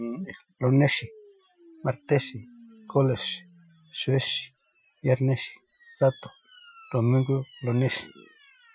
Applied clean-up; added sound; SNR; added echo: classical method Wiener filter.